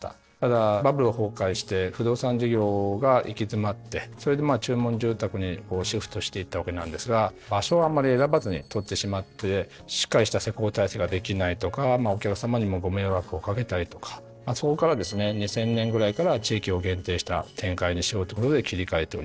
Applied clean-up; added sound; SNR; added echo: neural separator model SepFormer DNS4.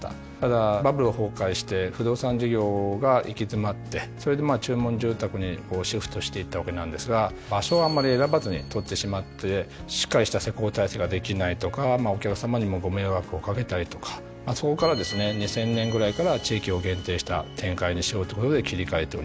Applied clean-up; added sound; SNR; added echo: none; none; none; none.